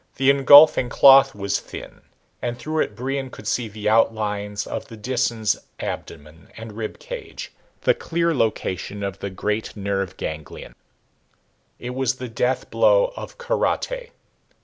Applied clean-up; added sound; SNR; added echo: none; none; none; none.